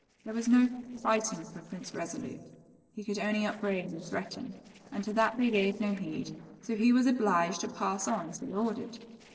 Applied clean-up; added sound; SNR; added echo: neural separator model SepFormer DNS4.